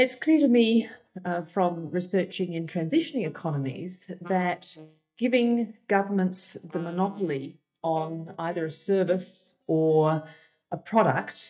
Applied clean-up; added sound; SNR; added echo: neural mask model DeepFilterNet 3.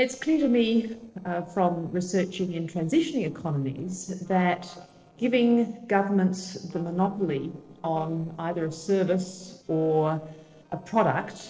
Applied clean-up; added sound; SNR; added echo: neural separator model SepFormer DNS4.